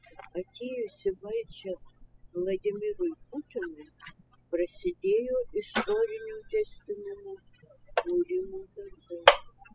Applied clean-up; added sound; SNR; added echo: classical method spectral subtraction.